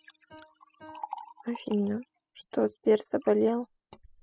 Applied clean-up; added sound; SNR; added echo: classical method spectral subtraction.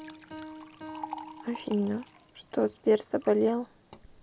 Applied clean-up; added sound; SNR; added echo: none; Liquid + Piano; 15 dB; none.